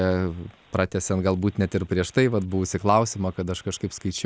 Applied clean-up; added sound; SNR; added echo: none; none; none; none.